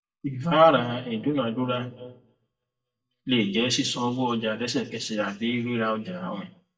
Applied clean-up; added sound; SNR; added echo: neural mask model DeepFilterNet 3.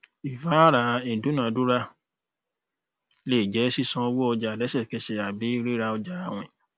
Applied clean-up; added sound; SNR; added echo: none; none; none; none.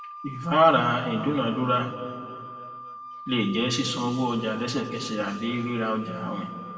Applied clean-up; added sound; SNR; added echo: none; Wind instrument, woodwind instrument; 14 dB; reverberation time 2.2 s.